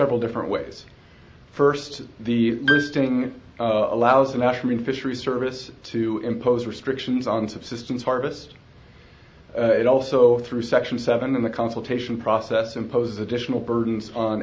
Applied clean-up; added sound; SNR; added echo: none; Piano; 5 dB; none.